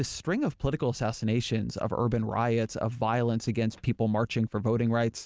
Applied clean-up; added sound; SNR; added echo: none; none; none; none.